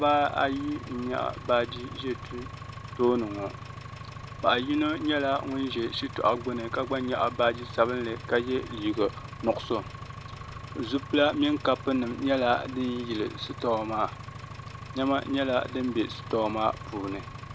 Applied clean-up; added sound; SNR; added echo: none; Engine; 12 dB; none.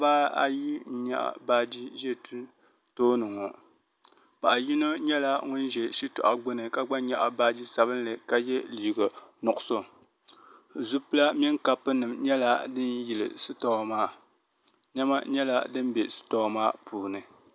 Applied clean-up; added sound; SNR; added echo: none; none; none; none.